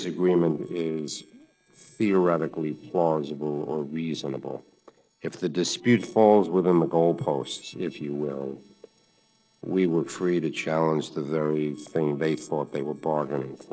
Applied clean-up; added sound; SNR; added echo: neural separator model SepFormer DNS4.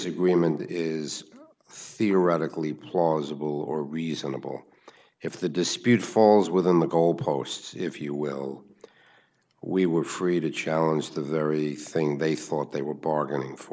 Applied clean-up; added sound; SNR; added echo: none; none; none; none.